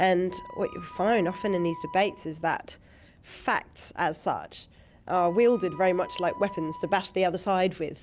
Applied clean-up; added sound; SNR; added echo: none; Wind instrument, woodwind instrument; 16 dB; none.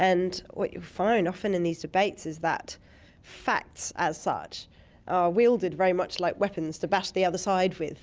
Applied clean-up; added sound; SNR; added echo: none; none; none; none.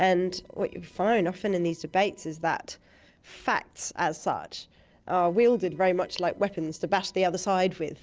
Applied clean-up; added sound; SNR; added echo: neural separator model SepFormer DNS4.